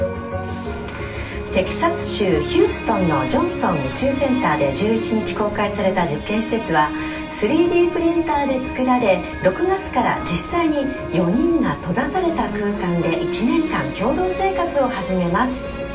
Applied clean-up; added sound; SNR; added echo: none; Trickle, dribble / Water tap, faucet / Music; 19 dB; reverberation time 0.3 s.